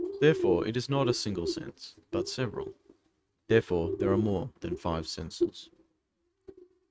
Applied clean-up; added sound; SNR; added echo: neural mask model RNNoise.